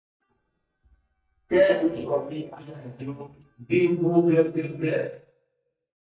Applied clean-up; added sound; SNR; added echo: neural mask model DeepFilterNet 3.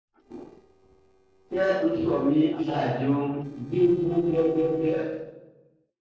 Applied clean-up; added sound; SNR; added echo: neural separator model SepFormer DNS4.